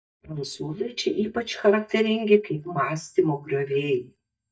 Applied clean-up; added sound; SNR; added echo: neural mask model DeepFilterNet 3.